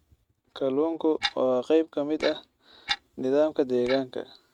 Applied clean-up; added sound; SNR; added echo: neural mask model RNNoise.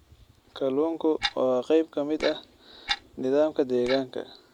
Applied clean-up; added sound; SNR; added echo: none; Clock; 9 dB; none.